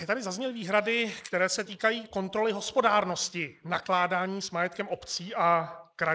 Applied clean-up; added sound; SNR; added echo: neural mask model Resemble Enhance denoiser.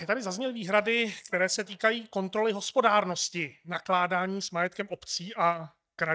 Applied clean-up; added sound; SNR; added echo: neural mask model DeepFilterNet 3.